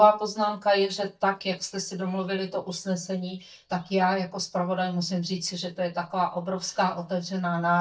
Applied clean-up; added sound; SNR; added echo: neural mask model DeepFilterNet 3.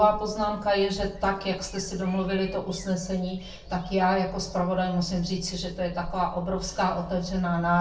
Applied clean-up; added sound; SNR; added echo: none; Bird vocalization, bird call, bird song; 19 dB; reverberation time 0.4 s.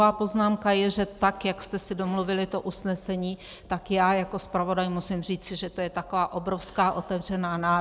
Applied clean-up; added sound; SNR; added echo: none; none; none; none.